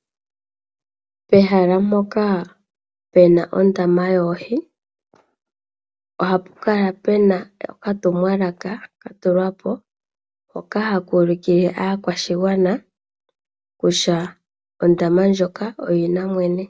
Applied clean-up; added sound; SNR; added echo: none; none; none; none.